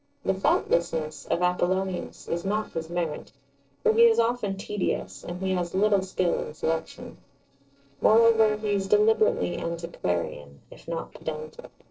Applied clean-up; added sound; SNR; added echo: neural separator model SepFormer DNS4.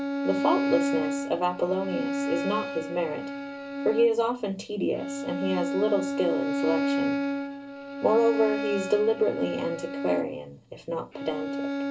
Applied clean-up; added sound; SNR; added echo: none; Bowed string instrument; 3 dB; reverberation time 0.2 s.